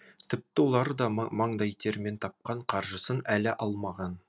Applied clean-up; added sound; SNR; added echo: none; none; none; none.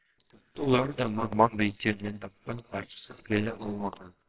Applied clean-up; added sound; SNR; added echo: neural separator model SepFormer WHAMR!.